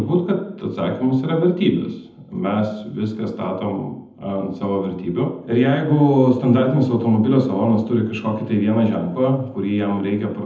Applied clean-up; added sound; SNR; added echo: none; none; none; reverberation time 0.8 s.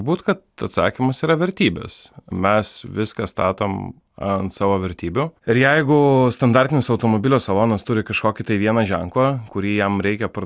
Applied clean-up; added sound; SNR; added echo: none; none; none; none.